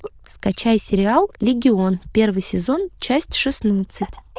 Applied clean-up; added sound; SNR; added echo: neural diffusion model UNIVERSE++.